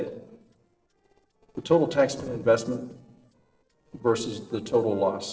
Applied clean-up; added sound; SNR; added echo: neural separator model SepFormer DNS4.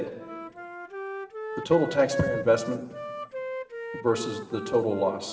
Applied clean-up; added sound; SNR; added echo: none; Wind instrument, woodwind instrument; 8 dB; reverberation time 1.0 s.